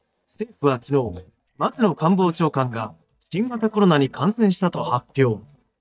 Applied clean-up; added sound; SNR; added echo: neural mask model DeepFilterNet 3.